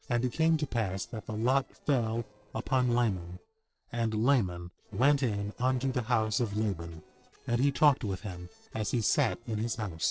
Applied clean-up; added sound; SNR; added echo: neural separator model SepFormer DNS4.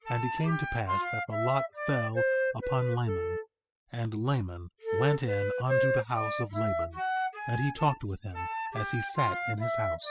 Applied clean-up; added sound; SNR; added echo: classical method spectral subtraction.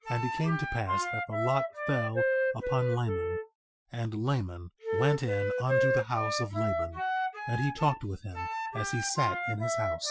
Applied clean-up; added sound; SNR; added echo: classical method Wiener filter.